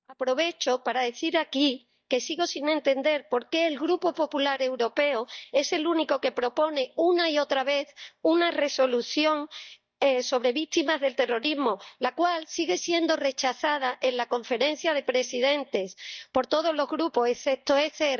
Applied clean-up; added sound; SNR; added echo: neural mask model DeepFilterNet 3.